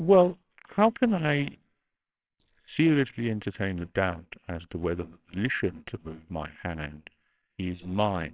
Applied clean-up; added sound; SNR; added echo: neural separator model SepFormer WHAMR!.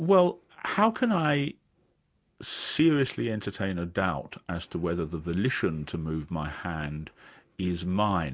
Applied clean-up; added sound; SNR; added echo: none; none; none; none.